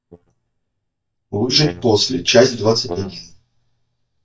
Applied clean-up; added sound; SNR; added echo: neural mask model DeepFilterNet 3.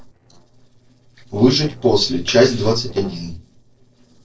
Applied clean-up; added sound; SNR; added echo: neural separator model SepFormer DNS4.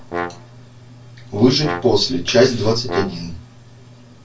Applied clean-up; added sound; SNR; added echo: none; Brass instrument; 11 dB; reverberation time 0.2 s.